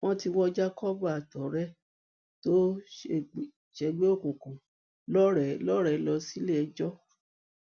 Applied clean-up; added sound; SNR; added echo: none; none; none; none.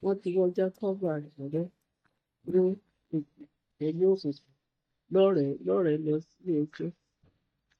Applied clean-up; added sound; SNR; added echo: neural mask model DeepFilterNet 3.